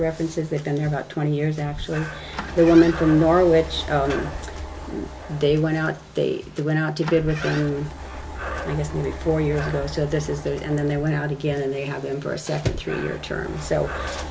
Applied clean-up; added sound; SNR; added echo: none; Engine starting + Breathing; 11 dB; none.